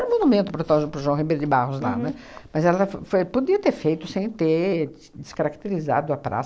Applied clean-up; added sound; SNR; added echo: none; none; none; none.